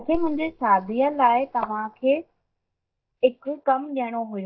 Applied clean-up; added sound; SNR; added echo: neural mask model DeepFilterNet 3.